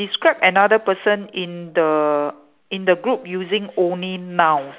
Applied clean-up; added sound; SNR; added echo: none; none; none; none.